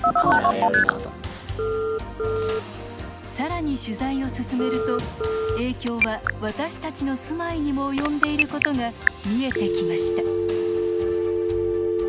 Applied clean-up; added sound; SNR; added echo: none; Telephone; -3 dB; none.